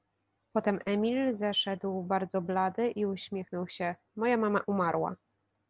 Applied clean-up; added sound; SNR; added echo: none; none; none; none.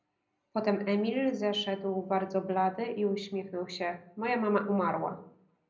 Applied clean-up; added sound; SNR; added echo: none; none; none; reverberation time 0.4 s.